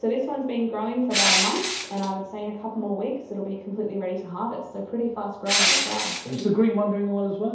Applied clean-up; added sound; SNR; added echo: none; Crushing; -1 dB; reverberation time 0.8 s.